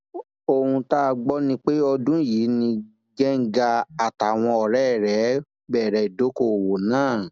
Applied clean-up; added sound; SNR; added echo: none; none; none; none.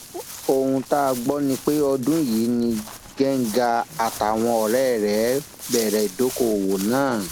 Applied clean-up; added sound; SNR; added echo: none; Walk, footsteps; 14 dB; none.